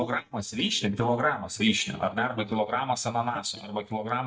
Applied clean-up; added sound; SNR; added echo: neural mask model DeepFilterNet 3.